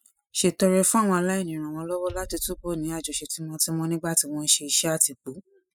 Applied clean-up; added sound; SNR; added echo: classical method spectral subtraction.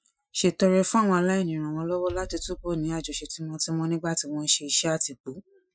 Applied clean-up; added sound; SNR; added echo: classical method Wiener filter.